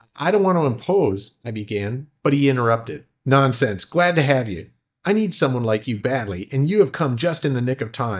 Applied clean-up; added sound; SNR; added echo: neural mask model DeepFilterNet 3.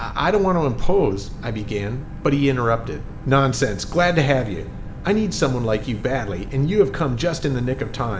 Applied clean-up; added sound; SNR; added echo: none; Boat, Water vehicle; 11 dB; reverberation time 3.0 s.